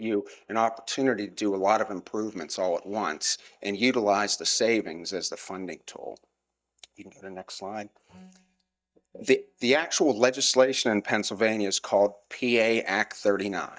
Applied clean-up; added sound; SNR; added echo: neural mask model DeepFilterNet 3.